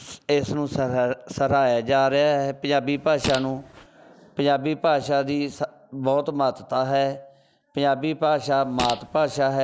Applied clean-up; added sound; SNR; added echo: none; Fart; 11 dB; none.